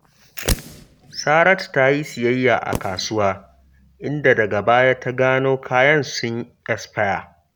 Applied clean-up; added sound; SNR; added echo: none; Fireworks; 12 dB; none.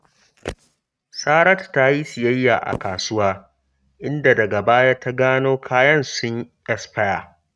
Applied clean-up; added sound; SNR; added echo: neural mask model RNNoise.